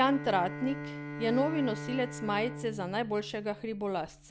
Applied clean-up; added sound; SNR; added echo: none; Bowed string instrument; 9 dB; none.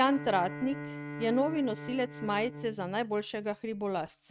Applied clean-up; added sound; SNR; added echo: neural mask model RNNoise.